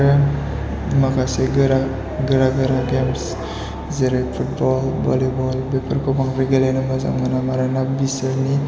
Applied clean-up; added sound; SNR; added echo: none; none; none; none.